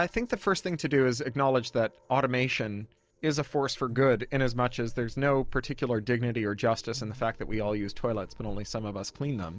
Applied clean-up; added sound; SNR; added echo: neural separator model SepFormer DNS4.